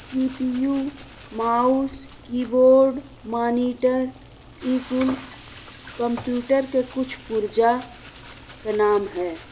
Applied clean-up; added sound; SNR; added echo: none; Frying (food) + Boiling; 18 dB; none.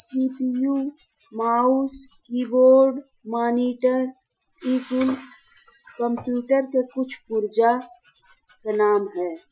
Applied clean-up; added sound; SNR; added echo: classical method Wiener filter.